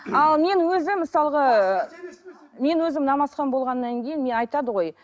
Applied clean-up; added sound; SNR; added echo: none; none; none; none.